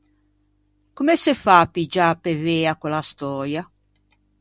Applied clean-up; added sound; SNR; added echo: none; none; none; none.